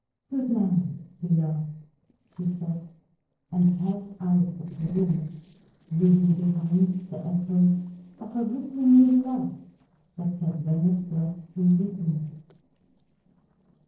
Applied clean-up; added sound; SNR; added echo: neural separator model SepFormer DNS4.